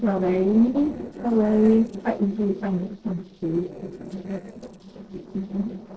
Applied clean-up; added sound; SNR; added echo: neural separator model SepFormer DNS4.